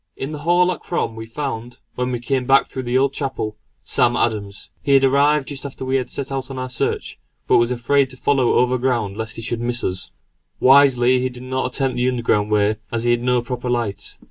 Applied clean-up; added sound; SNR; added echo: none; none; none; none.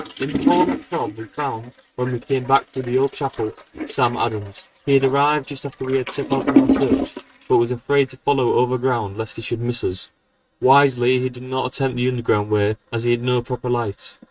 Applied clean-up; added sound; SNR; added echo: neural mask model RNNoise.